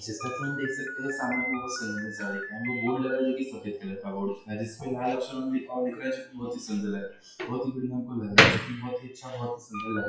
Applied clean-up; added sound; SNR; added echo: classical method WPE with log-MMSE.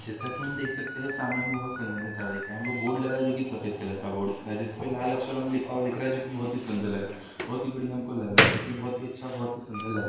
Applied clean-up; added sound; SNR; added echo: none; Slam; 2 dB; reverberation time 0.7 s.